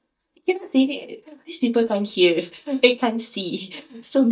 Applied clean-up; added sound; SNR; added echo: neural mask model DeepFilterNet 3.